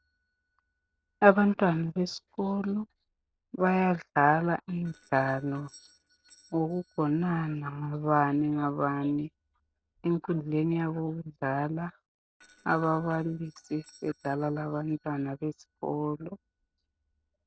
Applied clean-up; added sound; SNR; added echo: neural separator model SepFormer DNS4.